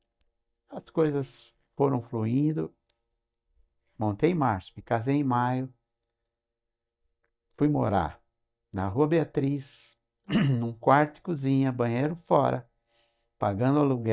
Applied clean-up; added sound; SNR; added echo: neural mask model DeepFilterNet 3.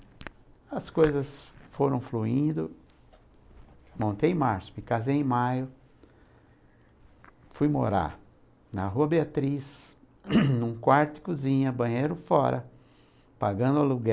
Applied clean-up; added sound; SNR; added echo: none; none; none; none.